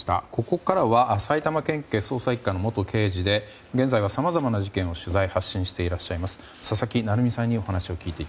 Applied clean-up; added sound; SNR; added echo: none; none; none; none.